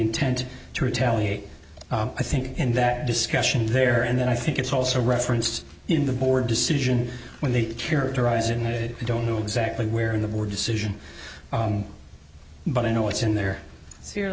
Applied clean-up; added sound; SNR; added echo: none; none; none; none.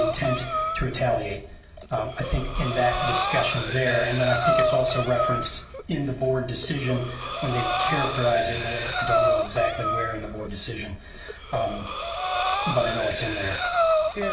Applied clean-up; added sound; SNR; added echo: none; Breathing; 1 dB; reverberation time 0.2 s.